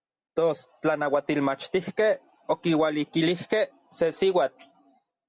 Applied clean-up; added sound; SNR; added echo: none; none; none; none.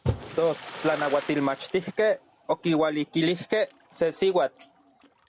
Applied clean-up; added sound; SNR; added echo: none; Splash, splatter; 12 dB; none.